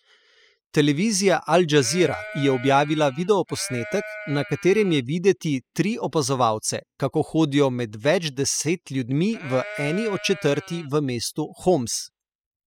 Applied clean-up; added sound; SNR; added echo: classical method spectral subtraction.